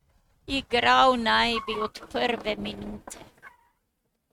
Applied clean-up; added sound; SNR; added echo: neural mask model RNNoise.